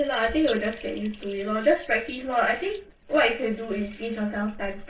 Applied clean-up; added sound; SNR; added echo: neural separator model SepFormer DNS4.